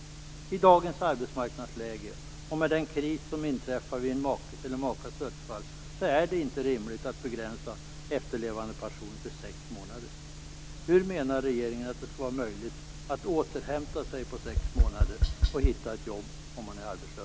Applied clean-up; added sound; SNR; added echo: none; Tap; -2 dB; none.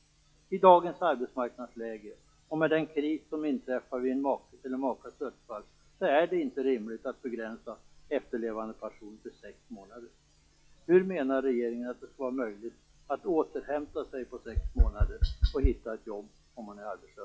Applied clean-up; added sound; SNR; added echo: classical method log-MMSE.